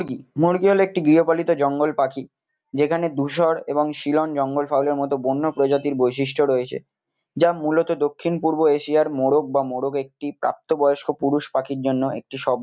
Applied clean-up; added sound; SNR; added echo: none; none; none; none.